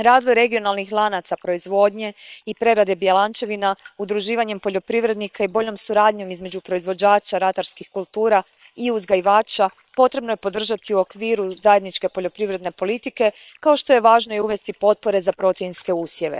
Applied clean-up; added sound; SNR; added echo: neural separator model SepFormer WHAM!.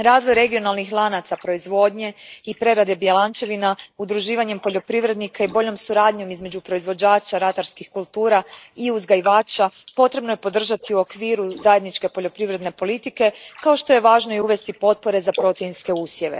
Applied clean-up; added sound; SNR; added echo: neural mask model Resemble Enhance denoiser.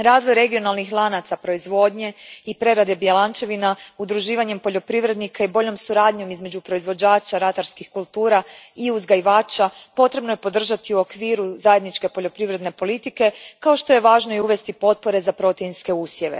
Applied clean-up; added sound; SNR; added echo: none; none; none; none.